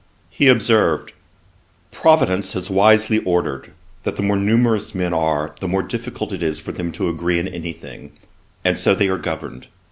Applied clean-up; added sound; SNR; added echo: none; none; none; none.